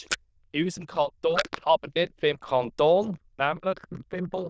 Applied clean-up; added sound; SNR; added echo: neural diffusion model UNIVERSE++.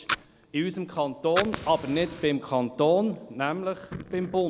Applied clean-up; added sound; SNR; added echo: none; Fire; 10 dB; none.